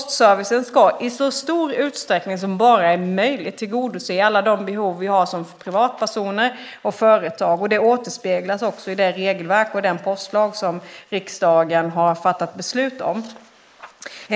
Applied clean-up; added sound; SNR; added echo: neural mask model Resemble Enhance denoiser.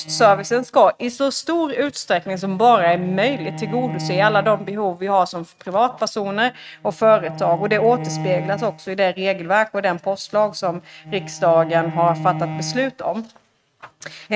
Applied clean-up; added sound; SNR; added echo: neural mask model RNNoise.